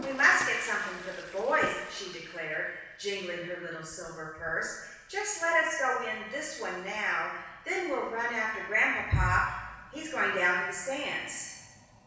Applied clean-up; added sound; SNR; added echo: none; Toilet flush; 19 dB; reverberation time 1.1 s.